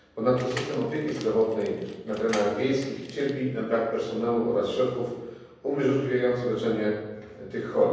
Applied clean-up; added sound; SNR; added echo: none; Door; 16 dB; reverberation time 1.1 s.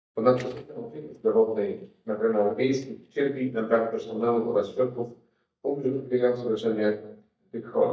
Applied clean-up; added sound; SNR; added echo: neural mask model DeepFilterNet 3.